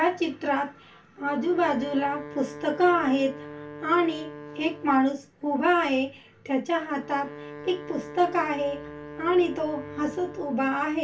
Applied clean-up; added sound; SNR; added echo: none; Wind instrument, woodwind instrument; 15 dB; reverberation time 0.2 s.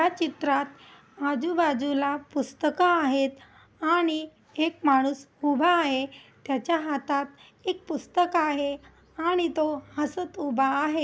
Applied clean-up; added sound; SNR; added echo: none; none; none; none.